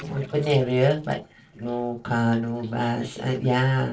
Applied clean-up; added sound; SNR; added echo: neural separator model SepFormer DNS4.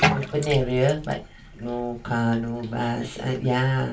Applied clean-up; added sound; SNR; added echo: none; Bathtub (filling or washing); 6 dB; reverberation time 0.2 s.